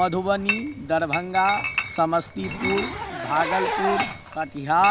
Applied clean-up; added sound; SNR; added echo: none; Zipper (clothing) + Chatter / Chink, clink; 5 dB; none.